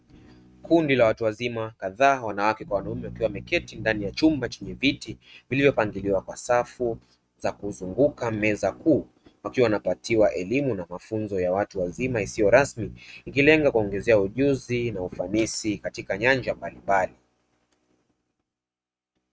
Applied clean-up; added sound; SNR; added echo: neural mask model RNNoise.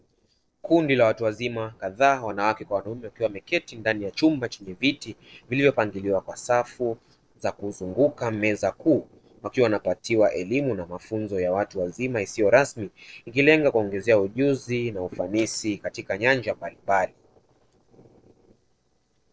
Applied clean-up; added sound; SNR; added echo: neural separator model SepFormer DNS4.